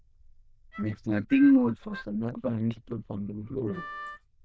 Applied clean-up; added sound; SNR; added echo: neural diffusion model UNIVERSE++.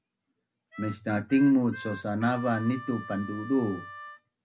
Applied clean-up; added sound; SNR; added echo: none; Harmonica; 14 dB; none.